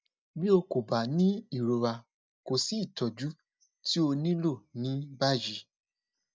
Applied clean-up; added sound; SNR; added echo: neural mask model DeepFilterNet 3.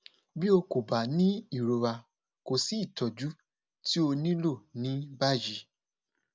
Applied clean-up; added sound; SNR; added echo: none; none; none; none.